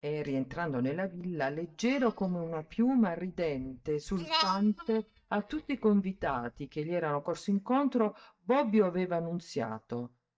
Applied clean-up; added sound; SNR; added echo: neural mask model DeepFilterNet 3.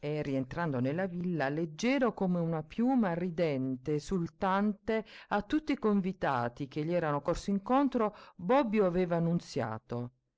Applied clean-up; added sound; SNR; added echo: none; none; none; none.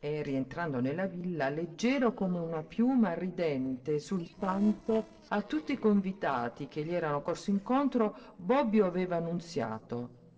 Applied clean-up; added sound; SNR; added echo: neural separator model SepFormer DNS4.